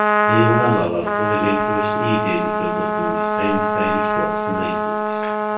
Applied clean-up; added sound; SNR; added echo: none; Trumpet; -4 dB; reverberation time 0.4 s.